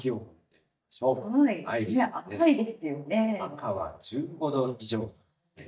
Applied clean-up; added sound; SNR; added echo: neural mask model DeepFilterNet 3.